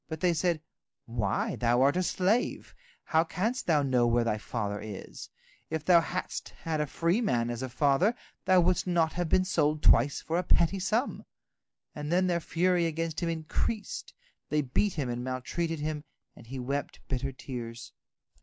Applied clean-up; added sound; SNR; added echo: none; none; none; none.